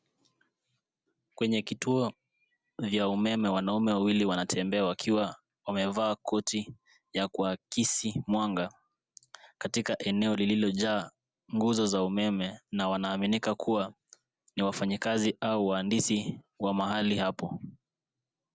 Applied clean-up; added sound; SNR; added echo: none; none; none; none.